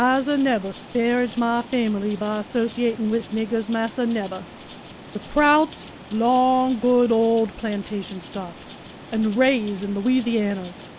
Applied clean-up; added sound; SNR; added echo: none; Water + Rattle (instrument); 16 dB; none.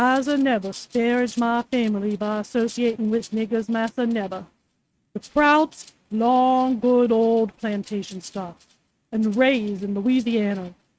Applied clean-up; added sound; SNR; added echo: neural mask model RNNoise.